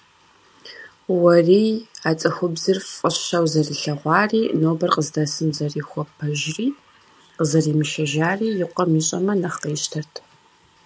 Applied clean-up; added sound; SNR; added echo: none; none; none; none.